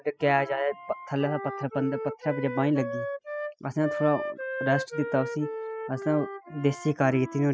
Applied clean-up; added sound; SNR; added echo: classical method spectral subtraction.